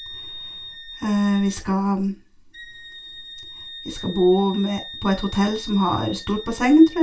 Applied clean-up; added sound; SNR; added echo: none; Wind instrument, woodwind instrument; 16 dB; reverberation time 0.2 s.